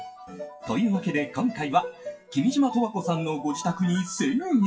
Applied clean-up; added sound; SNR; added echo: classical method WPE with log-MMSE.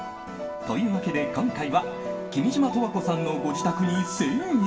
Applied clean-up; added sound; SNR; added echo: none; Bowed string instrument; 15 dB; reverberation time 1.6 s.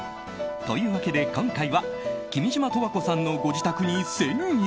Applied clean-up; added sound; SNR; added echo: none; none; none; none.